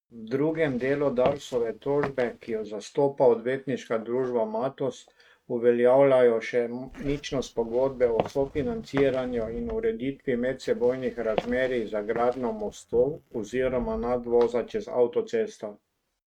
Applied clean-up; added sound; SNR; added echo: neural mask model RNNoise.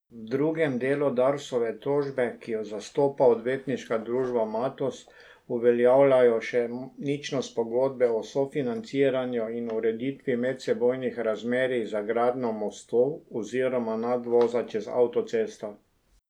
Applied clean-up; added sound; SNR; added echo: none; none; none; none.